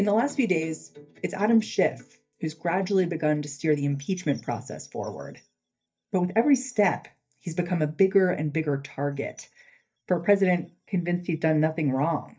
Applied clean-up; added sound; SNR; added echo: neural mask model DeepFilterNet 3.